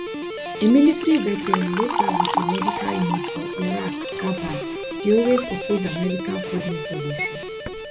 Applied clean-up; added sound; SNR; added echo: none; Guitar + Liquid; 4 dB; none.